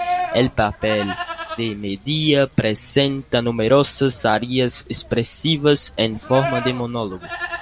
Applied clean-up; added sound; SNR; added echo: none; Livestock, farm animals, working animals; 11 dB; none.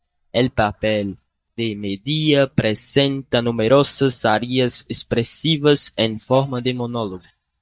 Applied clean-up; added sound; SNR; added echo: neural mask model DeepFilterNet 3.